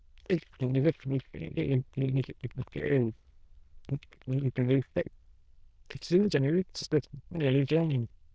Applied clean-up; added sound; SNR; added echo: neural diffusion model UNIVERSE++.